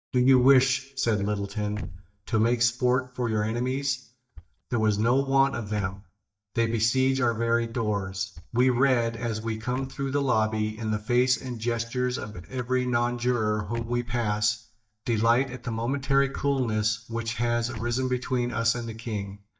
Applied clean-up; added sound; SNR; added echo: neural mask model DeepFilterNet 3.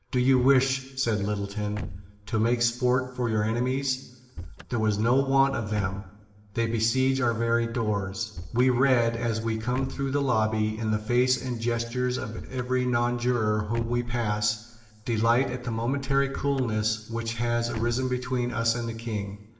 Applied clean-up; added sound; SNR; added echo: none; Slam / Car; 17 dB; reverberation time 1.0 s.